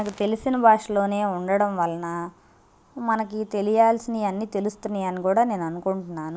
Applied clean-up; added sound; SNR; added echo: none; none; none; none.